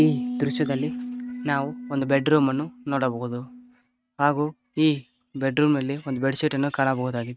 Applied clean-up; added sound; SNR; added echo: neural mask model RNNoise.